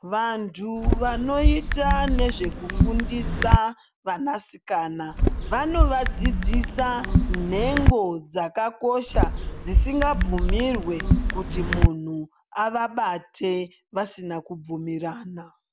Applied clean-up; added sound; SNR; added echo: none; Chatter / Chirp, tweet / Car passing by / Typing; -4 dB; none.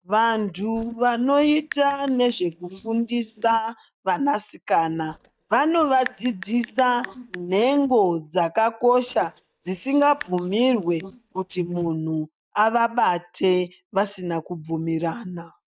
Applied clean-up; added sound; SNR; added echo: neural mask model DeepFilterNet 3.